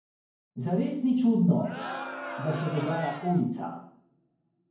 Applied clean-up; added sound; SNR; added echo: none; Crowd; 9 dB; reverberation time 0.9 s.